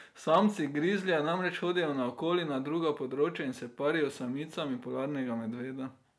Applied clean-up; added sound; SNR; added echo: none; none; none; none.